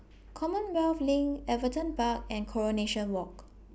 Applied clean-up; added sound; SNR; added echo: none; none; none; none.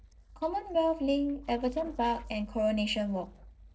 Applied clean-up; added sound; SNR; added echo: neural separator model SepFormer DNS4.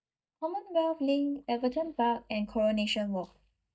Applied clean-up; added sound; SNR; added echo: neural mask model DeepFilterNet 3.